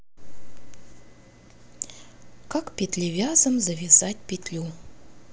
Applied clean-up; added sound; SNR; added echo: none; none; none; none.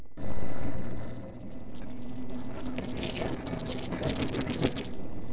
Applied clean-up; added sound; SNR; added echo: neural separator model SepFormer DNS4.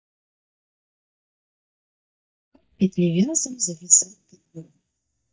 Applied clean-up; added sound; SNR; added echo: neural mask model DeepFilterNet 3.